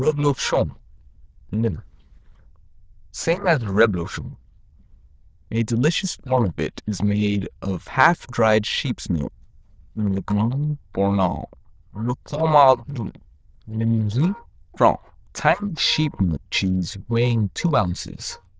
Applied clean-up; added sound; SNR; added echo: neural diffusion model UNIVERSE++.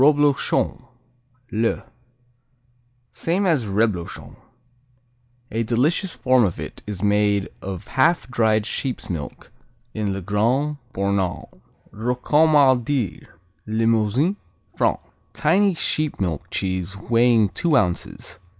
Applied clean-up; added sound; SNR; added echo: none; none; none; none.